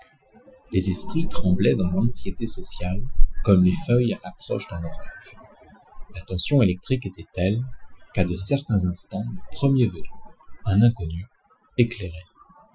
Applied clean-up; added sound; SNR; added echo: classical method Wiener filter.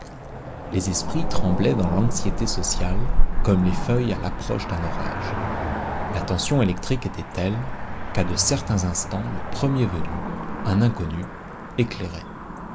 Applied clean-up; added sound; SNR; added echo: none; Cricket / Motor vehicle (road); 1 dB; none.